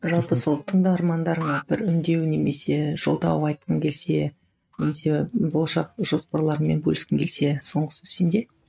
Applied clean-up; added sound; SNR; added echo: neural mask model RNNoise.